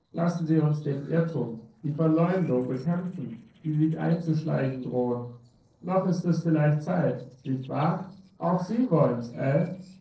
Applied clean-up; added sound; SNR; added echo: neural separator model SepFormer DNS4.